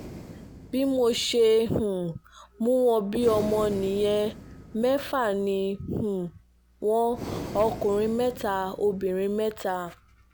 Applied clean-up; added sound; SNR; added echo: none; Breathing; 15 dB; none.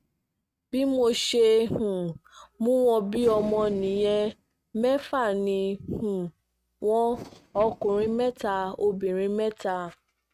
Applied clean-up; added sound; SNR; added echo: neural mask model RNNoise.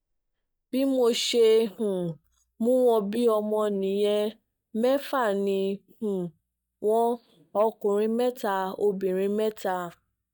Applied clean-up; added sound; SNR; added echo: neural mask model DeepFilterNet 3.